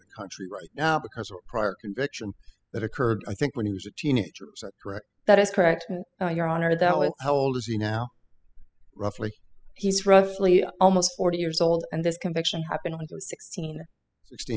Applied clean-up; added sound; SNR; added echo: classical method spectral subtraction.